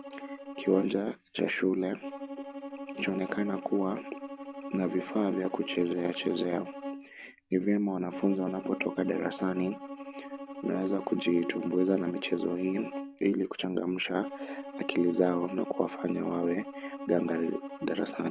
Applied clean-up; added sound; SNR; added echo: none; Bowed string instrument; 11 dB; none.